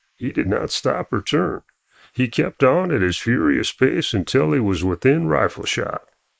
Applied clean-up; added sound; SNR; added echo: neural mask model Resemble Enhance denoiser.